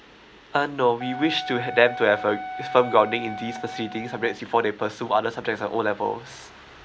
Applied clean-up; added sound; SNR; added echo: none; Wind instrument, woodwind instrument; 10 dB; none.